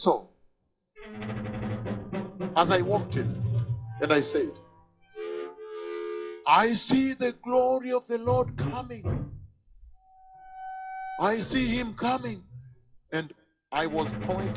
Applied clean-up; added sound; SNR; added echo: classical method WPE with log-MMSE.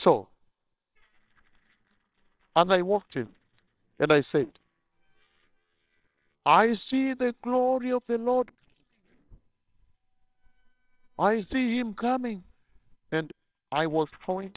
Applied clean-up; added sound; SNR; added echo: neural separator model SepFormer WHAMR!.